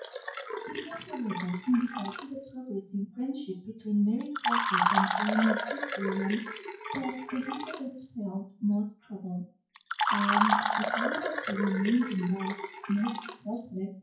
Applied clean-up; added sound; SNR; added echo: classical method WPE with log-MMSE.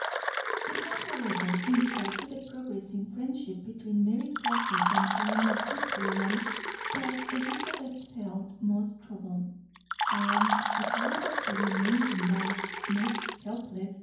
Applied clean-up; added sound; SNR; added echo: none; Fill (with liquid); 0 dB; reverberation time 0.9 s.